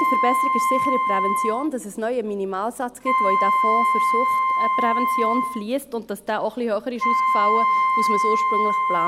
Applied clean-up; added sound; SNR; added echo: none; Wind instrument, woodwind instrument; -5 dB; none.